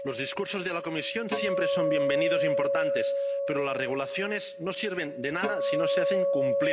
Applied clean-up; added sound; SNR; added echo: none; Acoustic guitar; -3 dB; none.